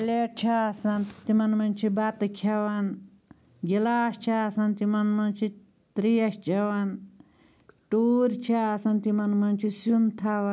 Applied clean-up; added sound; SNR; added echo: none; none; none; none.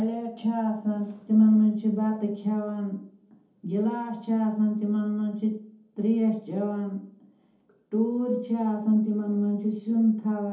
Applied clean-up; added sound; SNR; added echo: none; none; none; reverberation time 0.6 s.